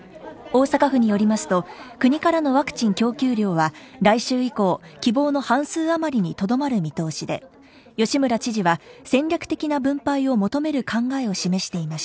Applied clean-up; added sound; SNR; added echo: none; none; none; none.